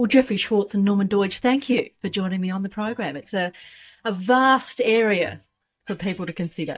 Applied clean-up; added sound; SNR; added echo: neural mask model DeepFilterNet 3.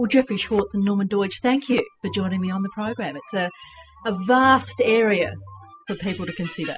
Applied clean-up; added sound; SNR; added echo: classical method spectral subtraction.